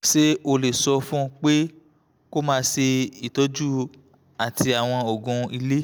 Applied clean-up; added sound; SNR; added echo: none; none; none; none.